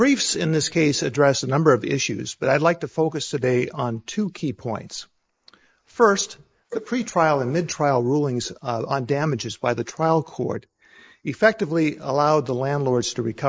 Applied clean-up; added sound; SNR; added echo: neural mask model Resemble Enhance denoiser.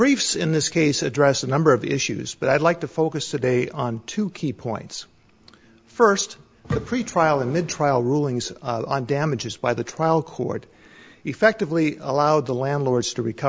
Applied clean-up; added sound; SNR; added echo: none; none; none; none.